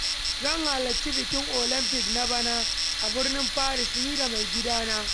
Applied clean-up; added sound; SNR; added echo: none; Tools + Insect; -5 dB; none.